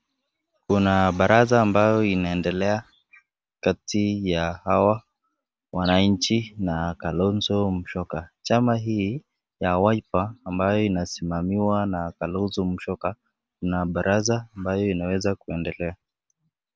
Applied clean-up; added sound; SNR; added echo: none; none; none; none.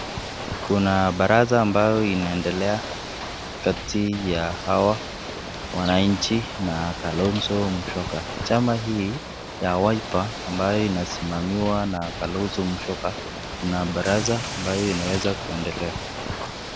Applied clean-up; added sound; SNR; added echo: none; Rain + Ocean / Boat, Water vehicle; 8 dB; none.